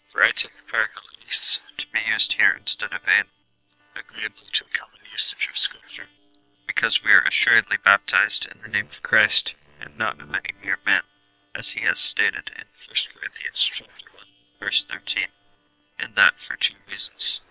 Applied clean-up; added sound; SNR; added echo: neural separator model SepFormer WHAM!.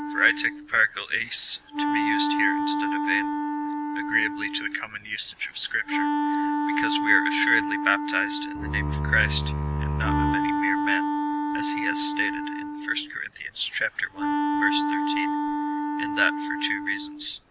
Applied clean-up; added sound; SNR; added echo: none; Wind instrument, woodwind instrument + Bowed string instrument; -1 dB; none.